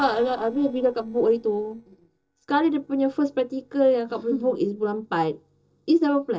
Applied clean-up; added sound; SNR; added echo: neural separator model SepFormer DNS4.